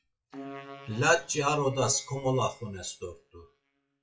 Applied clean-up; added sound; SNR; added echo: classical method WPE with log-MMSE.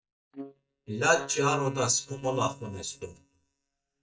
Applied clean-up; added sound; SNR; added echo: neural mask model DeepFilterNet 3.